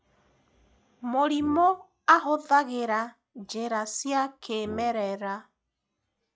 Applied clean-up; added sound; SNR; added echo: classical method log-MMSE.